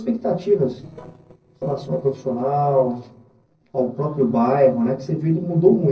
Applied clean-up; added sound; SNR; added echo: neural separator model SepFormer DNS4.